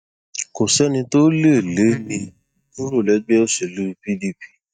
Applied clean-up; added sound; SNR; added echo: neural mask model DeepFilterNet 3.